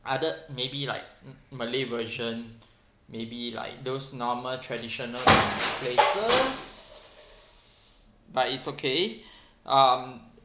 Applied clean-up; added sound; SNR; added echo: none; none; none; none.